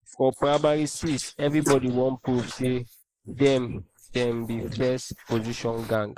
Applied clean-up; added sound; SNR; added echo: neural mask model Resemble Enhance denoiser.